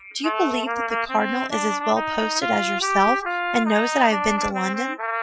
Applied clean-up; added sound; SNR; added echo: classical method Wiener filter.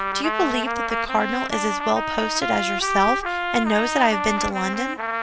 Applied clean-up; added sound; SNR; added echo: none; Trumpet; 1 dB; none.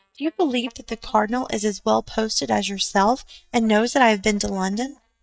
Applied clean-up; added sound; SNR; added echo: neural mask model DeepFilterNet 3.